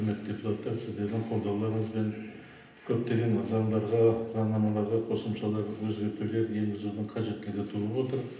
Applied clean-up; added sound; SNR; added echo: none; none; none; reverberation time 0.8 s.